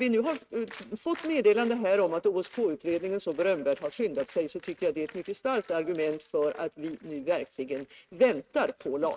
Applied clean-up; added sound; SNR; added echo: neural mask model RNNoise.